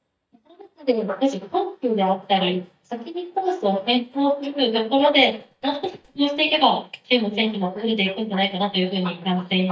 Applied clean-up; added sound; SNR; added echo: neural mask model DeepFilterNet 3.